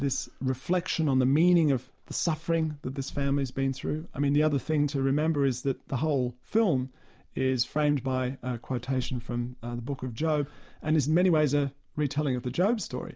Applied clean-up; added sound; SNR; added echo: none; none; none; none.